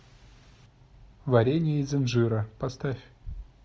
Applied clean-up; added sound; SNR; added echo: none; none; none; none.